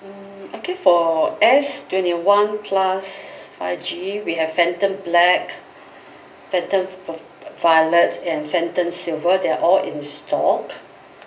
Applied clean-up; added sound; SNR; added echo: none; none; none; reverberation time 0.5 s.